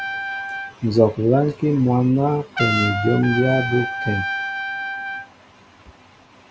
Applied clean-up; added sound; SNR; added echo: none; Trumpet; 7 dB; none.